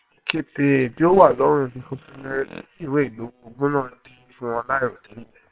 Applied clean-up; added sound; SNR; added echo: neural separator model SepFormer WHAM!.